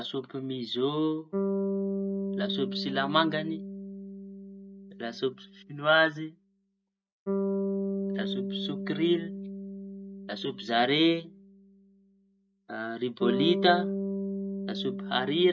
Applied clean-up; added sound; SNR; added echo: none; Bass guitar; 4 dB; none.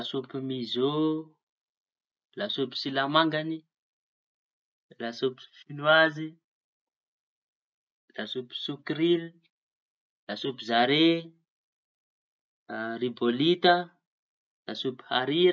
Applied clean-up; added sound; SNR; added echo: none; none; none; none.